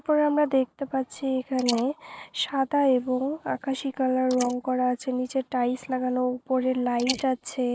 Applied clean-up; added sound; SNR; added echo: neural mask model Resemble Enhance denoiser.